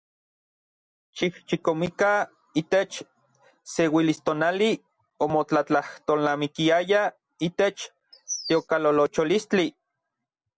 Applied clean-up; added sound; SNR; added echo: none; Bird vocalization, bird call, bird song; 10 dB; none.